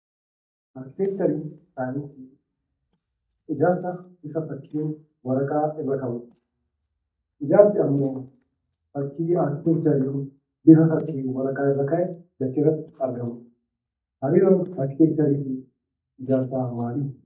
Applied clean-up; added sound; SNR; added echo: neural mask model DeepFilterNet 3.